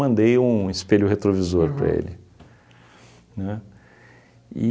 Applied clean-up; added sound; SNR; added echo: none; none; none; none.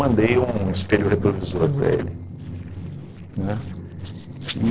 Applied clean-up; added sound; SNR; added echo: neural separator model SepFormer DNS4.